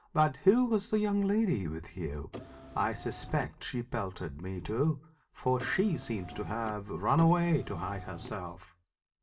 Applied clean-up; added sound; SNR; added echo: none; Car; 15 dB; reverberation time 0.2 s.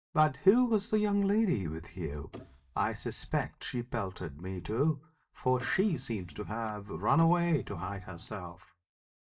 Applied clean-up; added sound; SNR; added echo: neural mask model DeepFilterNet 3.